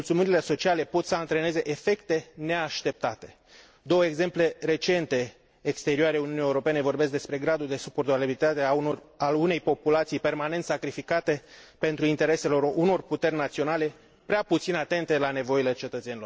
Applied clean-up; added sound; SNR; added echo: none; none; none; none.